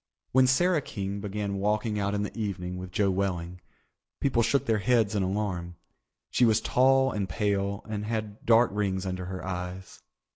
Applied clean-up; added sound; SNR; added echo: none; none; none; none.